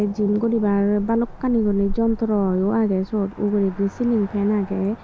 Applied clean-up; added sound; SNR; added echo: none; Cricket / Motor vehicle (road); 14 dB; none.